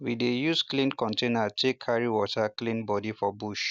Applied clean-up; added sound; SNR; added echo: none; none; none; none.